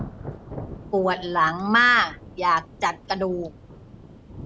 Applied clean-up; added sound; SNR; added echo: none; Thunder / Rain; 15 dB; none.